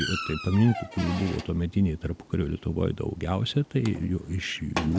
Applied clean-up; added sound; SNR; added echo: none; Squeak; 11 dB; none.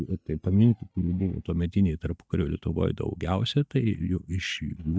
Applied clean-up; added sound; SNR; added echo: neural mask model DeepFilterNet 3.